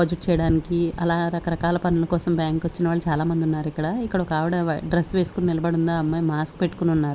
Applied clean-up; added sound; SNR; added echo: none; none; none; none.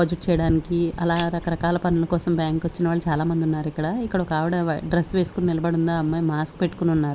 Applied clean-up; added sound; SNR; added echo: none; Scissors; 16 dB; none.